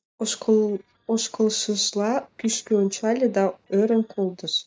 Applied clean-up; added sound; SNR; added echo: neural mask model DeepFilterNet 3.